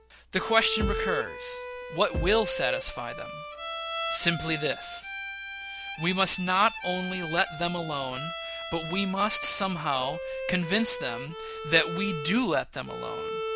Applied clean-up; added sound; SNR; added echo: none; Bass drum + Bowed string instrument; 7 dB; none.